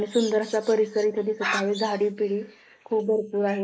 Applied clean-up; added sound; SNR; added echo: neural mask model Resemble Enhance denoiser.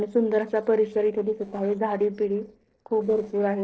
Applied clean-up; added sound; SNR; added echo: neural separator model SepFormer DNS4.